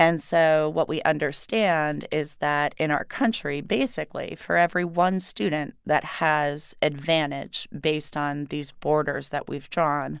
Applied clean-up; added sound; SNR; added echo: none; none; none; none.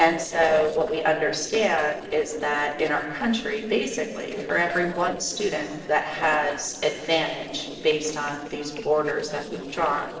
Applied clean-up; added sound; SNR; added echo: neural separator model SepFormer DNS4.